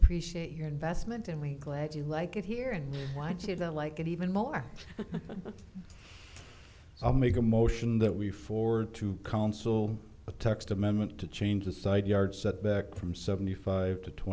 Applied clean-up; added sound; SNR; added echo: none; none; none; none.